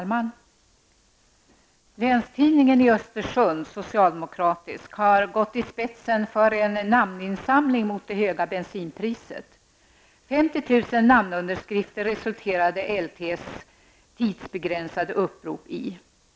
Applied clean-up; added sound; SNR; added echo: none; none; none; none.